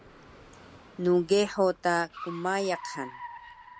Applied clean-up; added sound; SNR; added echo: none; Car; 17 dB; none.